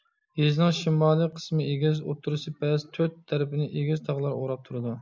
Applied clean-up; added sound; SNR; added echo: none; none; none; none.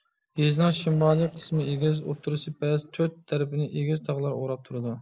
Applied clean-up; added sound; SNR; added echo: neural separator model SepFormer DNS4.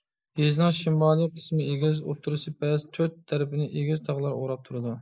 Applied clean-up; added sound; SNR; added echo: neural mask model Resemble Enhance denoiser.